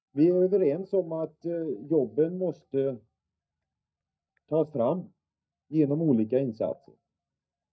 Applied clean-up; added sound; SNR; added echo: neural mask model DeepFilterNet 3.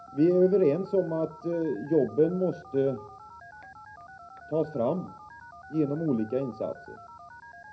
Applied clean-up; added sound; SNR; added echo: none; Telephone; 19 dB; reverberation time 0.4 s.